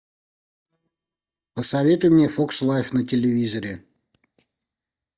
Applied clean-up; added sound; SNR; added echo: neural mask model DeepFilterNet 3.